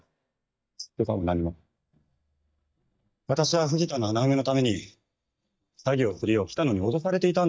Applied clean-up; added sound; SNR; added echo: neural mask model DeepFilterNet 3.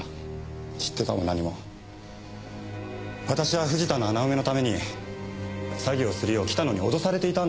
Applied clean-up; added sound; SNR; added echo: none; none; none; none.